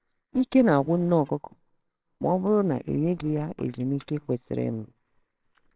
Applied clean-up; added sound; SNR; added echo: neural separator model SepFormer WHAMR!.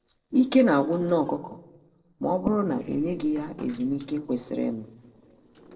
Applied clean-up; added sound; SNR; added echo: neural separator model SepFormer DNS4.